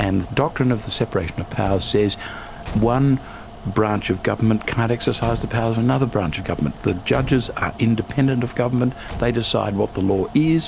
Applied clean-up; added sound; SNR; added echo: none; Mechanical fan + Slam / Truck / Car; 14 dB; none.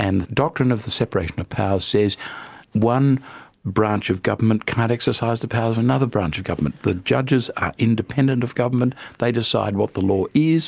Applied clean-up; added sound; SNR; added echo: none; none; none; none.